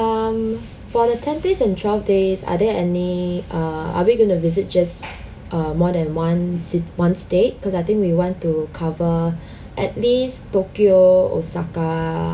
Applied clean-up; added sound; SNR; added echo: none; none; none; none.